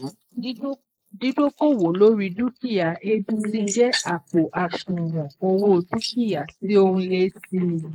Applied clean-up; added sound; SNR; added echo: neural mask model Resemble Enhance denoiser.